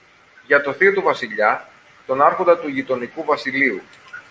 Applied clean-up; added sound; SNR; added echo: none; none; none; none.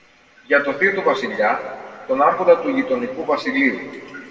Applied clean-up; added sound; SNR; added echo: none; none; none; reverberation time 1.8 s.